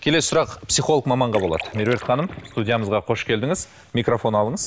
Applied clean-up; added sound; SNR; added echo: none; Splash, splatter; 15 dB; none.